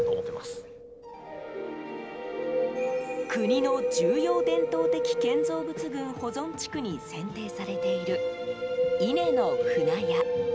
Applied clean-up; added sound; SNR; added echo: none; Wind; -4 dB; none.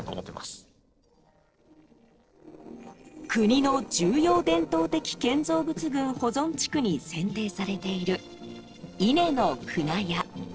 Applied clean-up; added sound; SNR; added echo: neural separator model SepFormer DNS4.